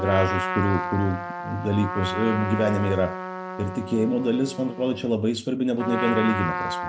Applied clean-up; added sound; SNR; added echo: none; Trumpet; 5 dB; none.